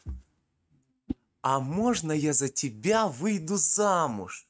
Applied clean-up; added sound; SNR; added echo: neural mask model RNNoise.